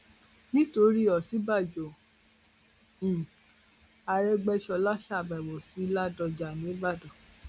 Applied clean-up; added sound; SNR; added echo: none; none; none; none.